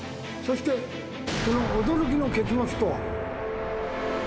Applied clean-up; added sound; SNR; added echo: none; none; none; none.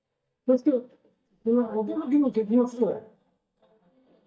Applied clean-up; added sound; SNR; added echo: neural mask model DeepFilterNet 3.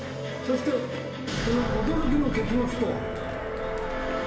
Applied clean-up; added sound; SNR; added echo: none; Cheering; 13 dB; reverberation time 0.9 s.